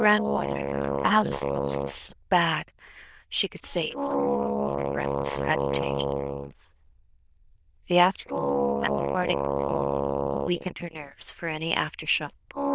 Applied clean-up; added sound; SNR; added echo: neural diffusion model UNIVERSE++.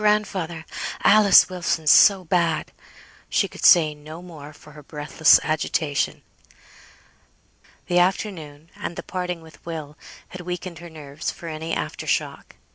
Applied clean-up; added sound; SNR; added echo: none; none; none; none.